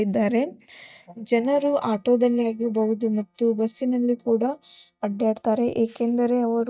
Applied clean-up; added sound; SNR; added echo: neural mask model DeepFilterNet 3.